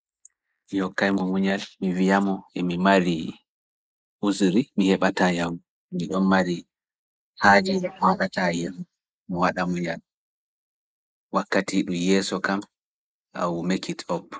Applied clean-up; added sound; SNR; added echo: neural mask model Resemble Enhance denoiser.